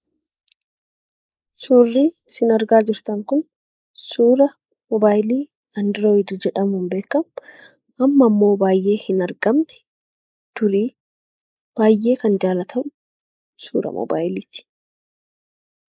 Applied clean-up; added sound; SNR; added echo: neural mask model Resemble Enhance denoiser.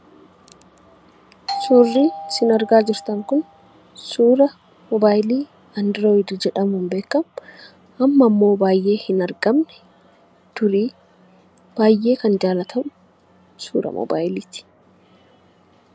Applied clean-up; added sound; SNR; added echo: none; Doorbell; 11 dB; none.